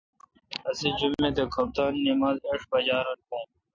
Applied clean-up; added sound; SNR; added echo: none; none; none; none.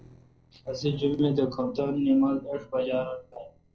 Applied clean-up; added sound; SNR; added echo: neural separator model SepFormer DNS4.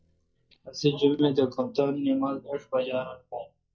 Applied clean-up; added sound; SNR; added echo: neural mask model DeepFilterNet 3.